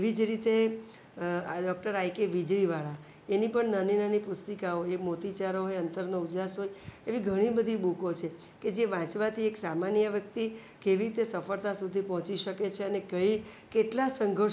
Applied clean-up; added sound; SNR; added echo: none; none; none; none.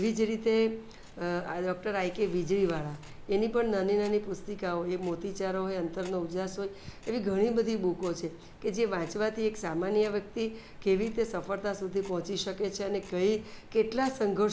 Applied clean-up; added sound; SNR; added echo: none; Tick-tock; 16 dB; none.